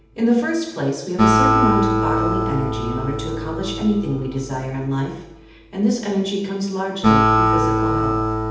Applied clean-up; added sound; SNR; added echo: none; Acoustic guitar; -2 dB; reverberation time 0.8 s.